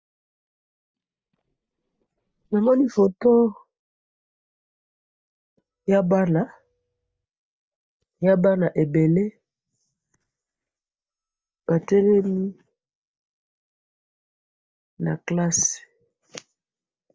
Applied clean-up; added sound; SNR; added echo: neural mask model DeepFilterNet 3.